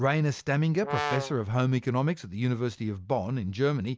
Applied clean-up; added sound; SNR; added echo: none; Brass instrument; 5 dB; none.